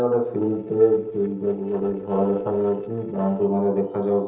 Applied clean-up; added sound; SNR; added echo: neural separator model SepFormer DNS4.